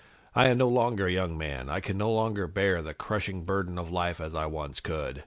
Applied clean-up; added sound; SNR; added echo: none; none; none; none.